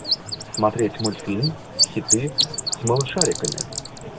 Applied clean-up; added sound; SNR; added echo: none; Bird; 0 dB; none.